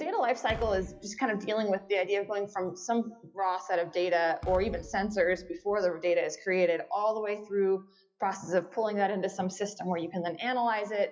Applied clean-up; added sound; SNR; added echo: classical method WPE with log-MMSE.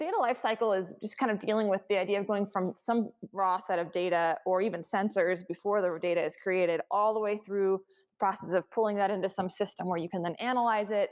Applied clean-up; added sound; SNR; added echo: none; none; none; none.